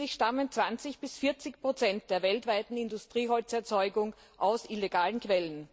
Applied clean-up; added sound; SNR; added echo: none; none; none; none.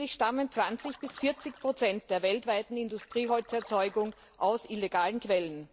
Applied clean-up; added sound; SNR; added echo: none; Splash, splatter; 19 dB; none.